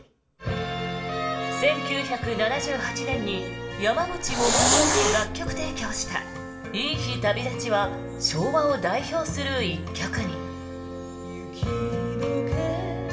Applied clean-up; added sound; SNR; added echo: none; Hiss; -3 dB; reverberation time 2.6 s.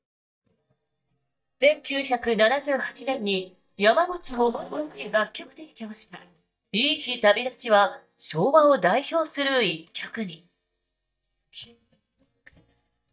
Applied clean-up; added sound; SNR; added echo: neural mask model DeepFilterNet 3.